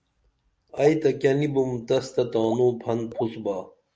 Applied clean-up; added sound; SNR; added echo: none; Raindrop / Drip; 13 dB; none.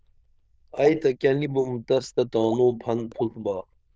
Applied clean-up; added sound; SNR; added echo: neural diffusion model UNIVERSE++.